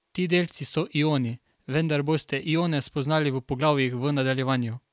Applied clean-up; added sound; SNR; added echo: none; none; none; none.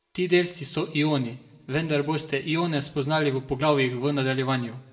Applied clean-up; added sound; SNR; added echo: none; none; none; reverberation time 0.6 s.